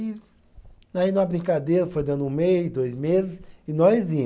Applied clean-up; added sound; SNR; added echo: none; none; none; none.